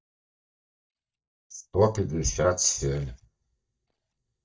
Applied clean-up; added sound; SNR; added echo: neural mask model DeepFilterNet 3.